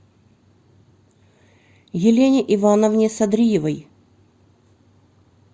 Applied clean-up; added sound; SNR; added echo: none; none; none; none.